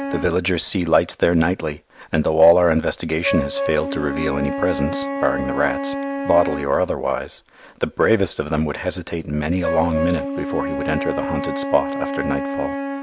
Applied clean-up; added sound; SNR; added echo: none; Wind instrument, woodwind instrument; 6 dB; none.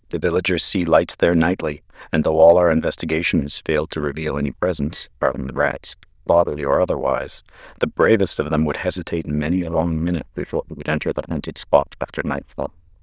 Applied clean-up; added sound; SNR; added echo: neural diffusion model UNIVERSE++.